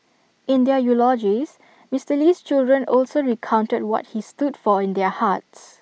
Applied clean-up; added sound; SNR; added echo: none; none; none; none.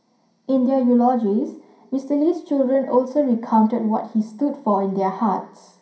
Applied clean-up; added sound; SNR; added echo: none; none; none; reverberation time 0.5 s.